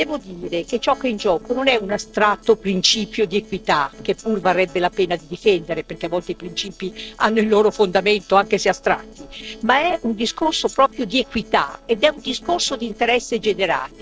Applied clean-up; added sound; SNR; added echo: neural separator model SepFormer DNS4.